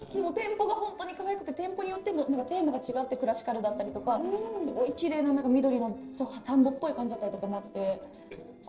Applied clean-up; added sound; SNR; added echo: neural separator model SepFormer DNS4.